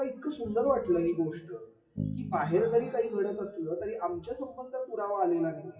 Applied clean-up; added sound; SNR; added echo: classical method WPE with log-MMSE.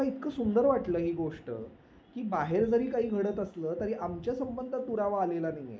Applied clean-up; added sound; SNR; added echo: none; none; none; none.